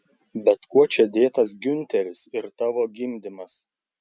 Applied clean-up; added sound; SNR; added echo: none; none; none; none.